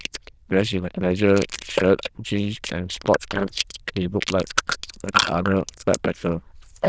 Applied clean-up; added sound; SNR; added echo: neural diffusion model UNIVERSE++.